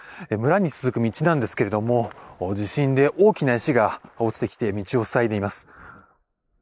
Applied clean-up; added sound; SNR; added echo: neural mask model Resemble Enhance denoiser.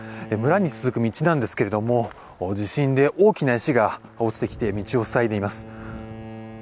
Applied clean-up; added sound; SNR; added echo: none; Bowed string instrument; 19 dB; none.